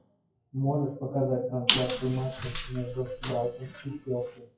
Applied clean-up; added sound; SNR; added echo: classical method WPE with log-MMSE.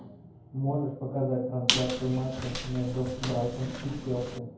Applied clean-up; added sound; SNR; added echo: none; Squeak; 3 dB; reverberation time 0.9 s.